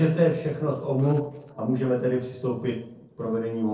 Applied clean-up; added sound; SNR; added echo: neural separator model SepFormer DNS4.